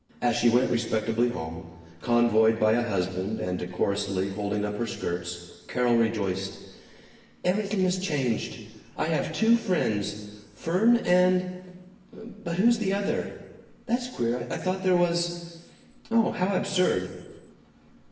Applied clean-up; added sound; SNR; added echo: none; none; none; reverberation time 1.2 s.